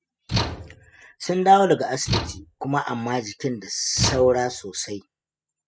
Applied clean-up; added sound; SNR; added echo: classical method spectral subtraction.